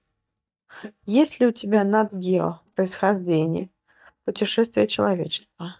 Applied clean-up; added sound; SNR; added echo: neural mask model DeepFilterNet 3.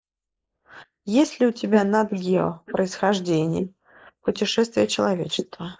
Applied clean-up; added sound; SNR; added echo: neural mask model Resemble Enhance denoiser.